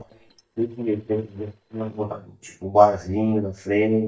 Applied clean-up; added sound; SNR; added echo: neural mask model DeepFilterNet 3.